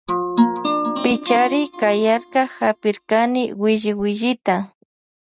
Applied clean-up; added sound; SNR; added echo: neural mask model RNNoise.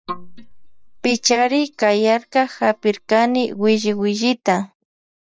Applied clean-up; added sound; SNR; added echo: neural mask model DeepFilterNet 3.